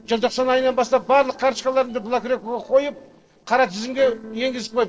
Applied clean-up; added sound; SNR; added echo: neural separator model SepFormer DNS4.